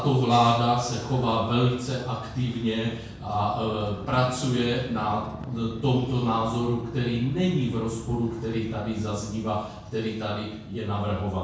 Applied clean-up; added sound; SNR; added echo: none; Motorcycle; 14 dB; reverberation time 0.6 s.